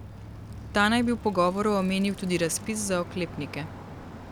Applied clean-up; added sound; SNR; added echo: none; Bicycle; 13 dB; none.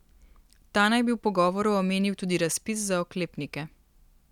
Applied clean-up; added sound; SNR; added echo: none; none; none; none.